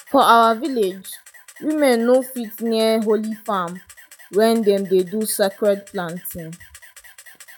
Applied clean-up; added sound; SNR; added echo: classical method log-MMSE.